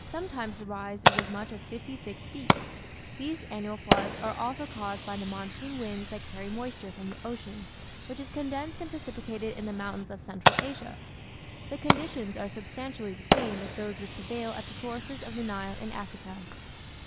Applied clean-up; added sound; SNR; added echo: none; Fire; -4 dB; none.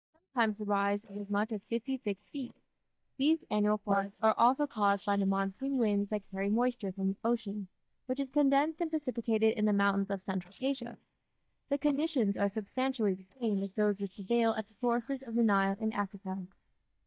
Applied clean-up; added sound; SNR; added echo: neural mask model DeepFilterNet 3.